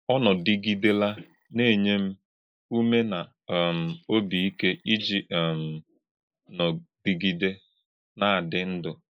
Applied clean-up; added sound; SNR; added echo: neural mask model Resemble Enhance denoiser.